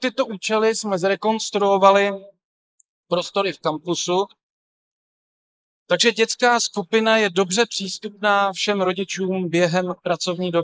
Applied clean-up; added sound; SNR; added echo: neural mask model Resemble Enhance denoiser.